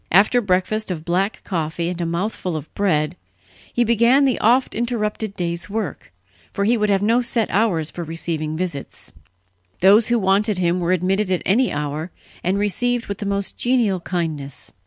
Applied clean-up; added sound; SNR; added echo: none; none; none; none.